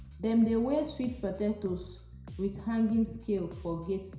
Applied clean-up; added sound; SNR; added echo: none; Bass guitar; 15 dB; reverberation time 0.6 s.